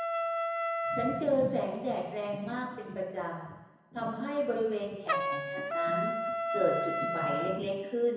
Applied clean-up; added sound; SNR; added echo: none; Trumpet; 2 dB; reverberation time 1.0 s.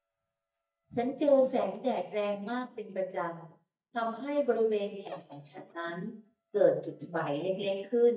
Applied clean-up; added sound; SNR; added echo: neural mask model DeepFilterNet 3.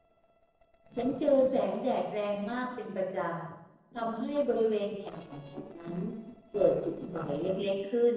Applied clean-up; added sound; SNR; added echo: neural separator model SepFormer DNS4.